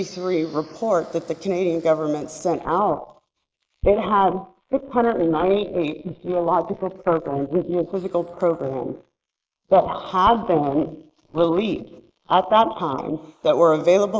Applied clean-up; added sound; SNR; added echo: neural mask model Resemble Enhance denoiser.